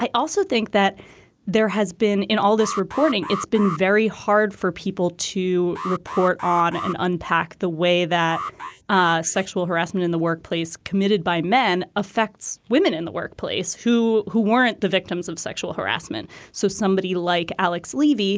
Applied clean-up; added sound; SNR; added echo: neural mask model Resemble Enhance denoiser.